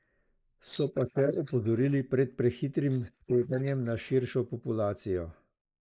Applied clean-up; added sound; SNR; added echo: neural mask model Resemble Enhance denoiser.